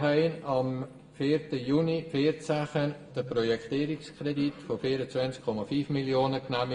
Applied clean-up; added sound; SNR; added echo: none; none; none; reverberation time 0.6 s.